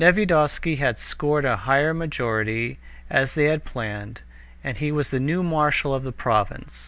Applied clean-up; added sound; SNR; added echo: none; none; none; none.